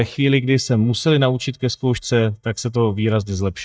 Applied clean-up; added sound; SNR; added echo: neural mask model DeepFilterNet 3.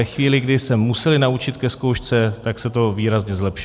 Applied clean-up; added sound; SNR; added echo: none; none; none; none.